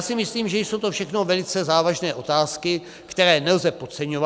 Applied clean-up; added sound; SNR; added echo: none; none; none; none.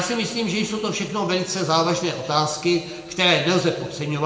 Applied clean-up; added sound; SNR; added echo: none; none; none; reverberation time 1.4 s.